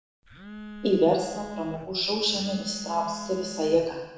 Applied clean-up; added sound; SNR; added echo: none; Telephone; 14 dB; reverberation time 1.0 s.